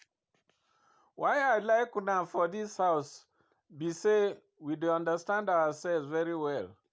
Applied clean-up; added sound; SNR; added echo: none; none; none; none.